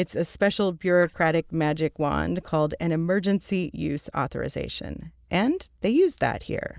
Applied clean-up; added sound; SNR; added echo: neural mask model Resemble Enhance denoiser.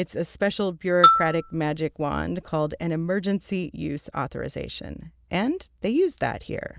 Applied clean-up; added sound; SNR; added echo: none; Marimba, xylophone; -2 dB; none.